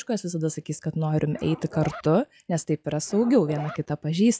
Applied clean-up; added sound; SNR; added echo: classical method log-MMSE.